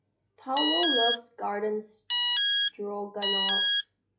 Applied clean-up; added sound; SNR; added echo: classical method log-MMSE.